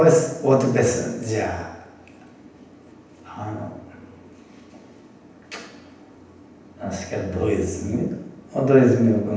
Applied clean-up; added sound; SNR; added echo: none; none; none; reverberation time 0.9 s.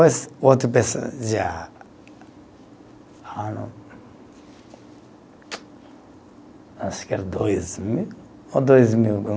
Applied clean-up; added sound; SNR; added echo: none; none; none; none.